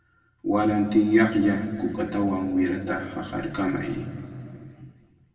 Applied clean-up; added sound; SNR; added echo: none; none; none; reverberation time 2.5 s.